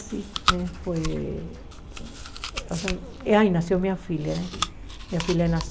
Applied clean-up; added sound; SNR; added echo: none; Chewing, mastication; 6 dB; none.